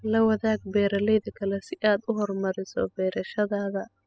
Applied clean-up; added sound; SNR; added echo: classical method spectral subtraction.